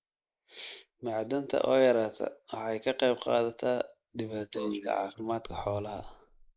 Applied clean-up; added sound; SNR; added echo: neural mask model Resemble Enhance denoiser.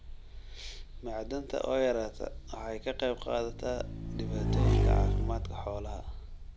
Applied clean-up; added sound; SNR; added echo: none; Motorcycle / Engine; -3 dB; none.